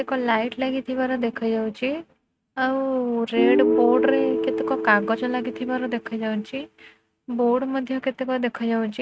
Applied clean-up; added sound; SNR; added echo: neural mask model RNNoise.